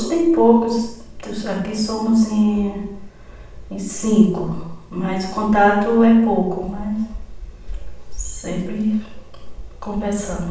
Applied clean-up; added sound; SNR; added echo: none; none; none; reverberation time 0.7 s.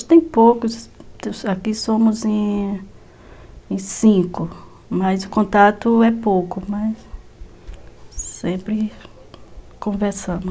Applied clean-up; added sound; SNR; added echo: none; none; none; none.